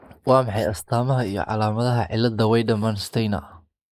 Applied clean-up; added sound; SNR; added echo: neural mask model Resemble Enhance denoiser.